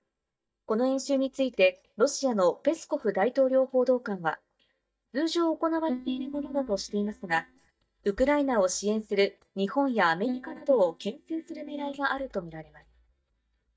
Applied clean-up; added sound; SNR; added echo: neural mask model DeepFilterNet 3.